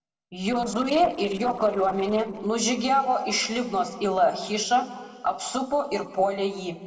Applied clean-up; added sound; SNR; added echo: neural separator model SepFormer DNS4.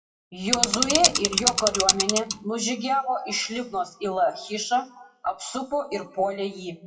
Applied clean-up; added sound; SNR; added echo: classical method WPE with log-MMSE.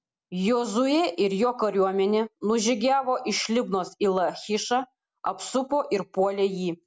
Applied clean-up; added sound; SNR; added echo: none; none; none; none.